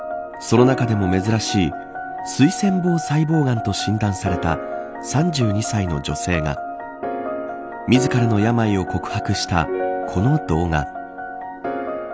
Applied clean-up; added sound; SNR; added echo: none; none; none; none.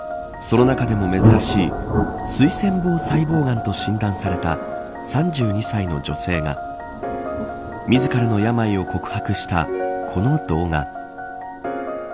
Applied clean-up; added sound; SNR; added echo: none; Thunder; 7 dB; none.